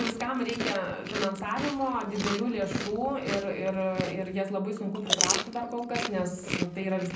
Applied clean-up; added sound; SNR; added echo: none; Chewing, mastication; 3 dB; reverberation time 0.6 s.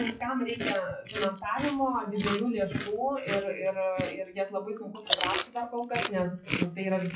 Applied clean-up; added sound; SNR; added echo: classical method WPE with log-MMSE.